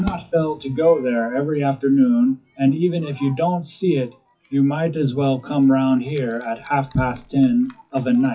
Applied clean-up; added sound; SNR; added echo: classical method WPE with log-MMSE.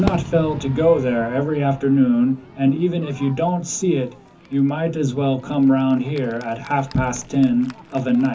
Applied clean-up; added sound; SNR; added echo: none; Crowd / Fireworks; 17 dB; reverberation time 0.3 s.